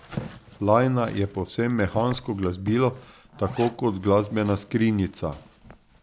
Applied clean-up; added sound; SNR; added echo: none; Zipper (clothing); 17 dB; none.